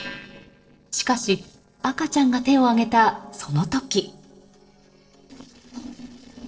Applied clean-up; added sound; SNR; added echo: neural separator model SepFormer DNS4.